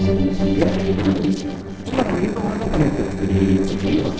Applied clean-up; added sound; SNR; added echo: neural separator model SepFormer DNS4.